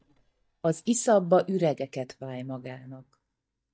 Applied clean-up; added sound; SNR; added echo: neural mask model DeepFilterNet 3.